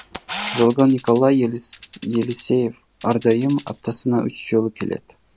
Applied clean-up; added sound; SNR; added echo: none; Camera + Tambourine; 15 dB; none.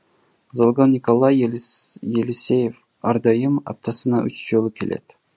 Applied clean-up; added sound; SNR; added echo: none; none; none; none.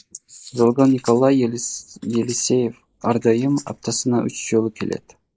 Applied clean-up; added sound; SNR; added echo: neural mask model Resemble Enhance denoiser.